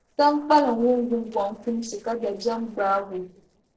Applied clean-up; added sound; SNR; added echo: neural separator model SepFormer DNS4.